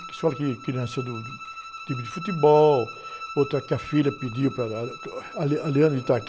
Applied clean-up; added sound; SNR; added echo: none; Bowed string instrument; 14 dB; none.